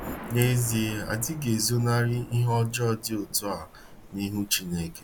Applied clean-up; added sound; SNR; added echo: none; Thunder; 16 dB; none.